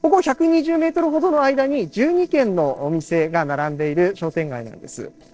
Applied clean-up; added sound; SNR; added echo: neural separator model SepFormer DNS4.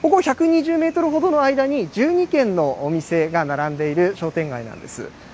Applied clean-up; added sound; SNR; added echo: none; none; none; none.